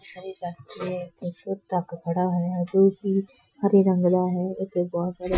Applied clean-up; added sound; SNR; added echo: classical method Wiener filter.